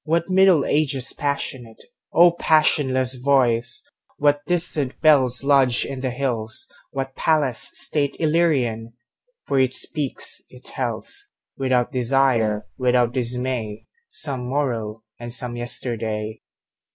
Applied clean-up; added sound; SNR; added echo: neural mask model Resemble Enhance denoiser.